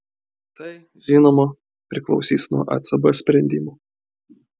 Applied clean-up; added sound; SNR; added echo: none; none; none; none.